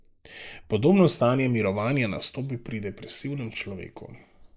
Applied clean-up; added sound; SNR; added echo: neural mask model Resemble Enhance denoiser.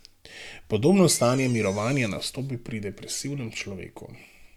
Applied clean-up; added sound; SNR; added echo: none; Door; 18 dB; none.